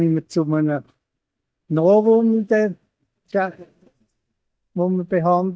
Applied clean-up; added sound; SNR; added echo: neural mask model DeepFilterNet 3.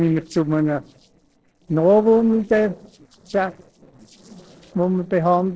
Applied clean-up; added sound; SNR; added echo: neural separator model SepFormer DNS4.